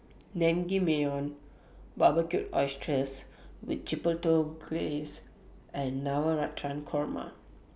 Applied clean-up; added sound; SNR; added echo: none; none; none; none.